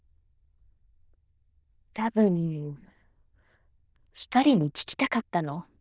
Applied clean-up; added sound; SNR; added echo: neural diffusion model UNIVERSE++.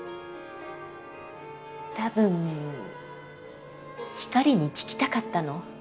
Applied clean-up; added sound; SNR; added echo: none; Harp; 17 dB; none.